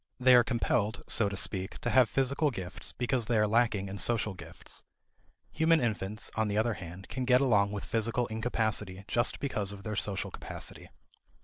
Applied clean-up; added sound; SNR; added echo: none; none; none; none.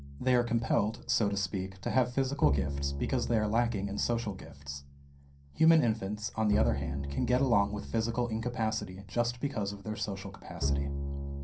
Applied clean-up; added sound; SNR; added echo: none; Bowed string instrument; 6 dB; reverberation time 0.3 s.